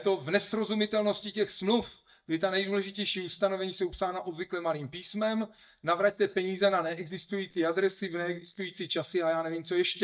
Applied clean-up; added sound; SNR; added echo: neural mask model DeepFilterNet 3.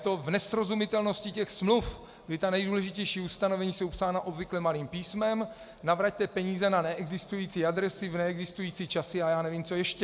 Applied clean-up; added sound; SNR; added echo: none; none; none; none.